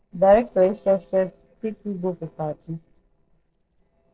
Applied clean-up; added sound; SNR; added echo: neural separator model SepFormer DNS4.